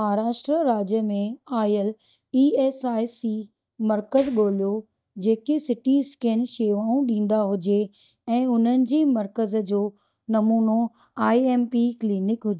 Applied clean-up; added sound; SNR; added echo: neural mask model DeepFilterNet 3.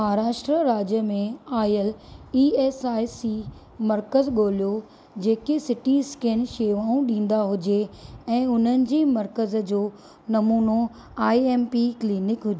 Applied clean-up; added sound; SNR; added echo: none; none; none; none.